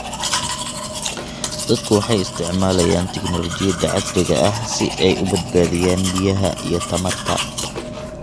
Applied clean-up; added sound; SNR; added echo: none; Domestic sounds, home sounds; 6 dB; none.